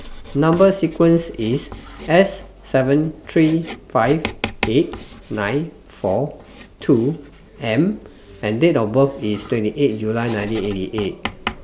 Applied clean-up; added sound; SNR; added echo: none; Writing; 15 dB; none.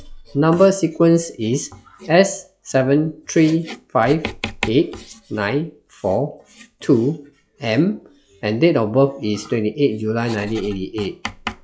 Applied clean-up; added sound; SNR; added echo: classical method log-MMSE.